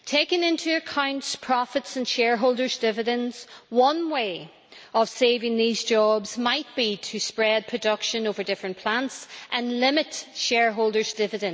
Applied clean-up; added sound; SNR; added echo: none; none; none; none.